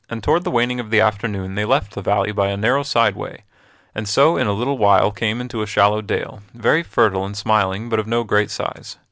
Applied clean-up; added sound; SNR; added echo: none; none; none; none.